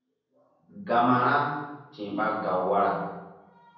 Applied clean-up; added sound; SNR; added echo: none; none; none; reverberation time 1.1 s.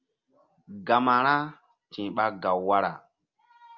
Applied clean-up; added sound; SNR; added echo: none; none; none; none.